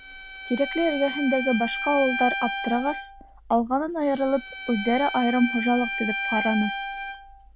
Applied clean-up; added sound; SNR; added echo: none; Bowed string instrument; 6 dB; none.